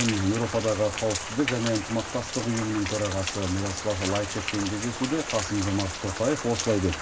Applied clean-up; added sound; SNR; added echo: none; Rain; 6 dB; reverberation time 0.1 s.